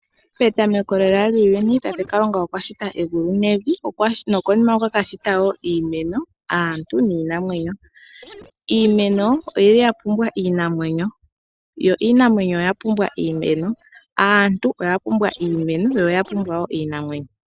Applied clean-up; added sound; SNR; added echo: neural separator model SepFormer DNS4.